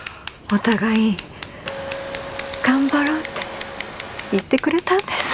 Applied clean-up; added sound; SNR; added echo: none; Scissors + Domestic sounds, home sounds; 8 dB; none.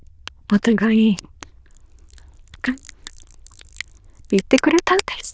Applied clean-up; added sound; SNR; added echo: neural diffusion model UNIVERSE++.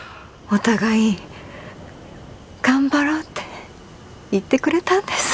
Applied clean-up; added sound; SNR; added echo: none; none; none; none.